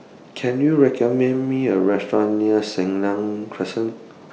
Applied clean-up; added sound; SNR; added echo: none; none; none; none.